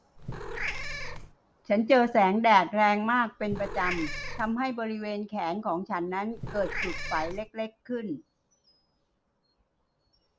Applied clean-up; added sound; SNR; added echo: none; Meow / Purr; 6 dB; none.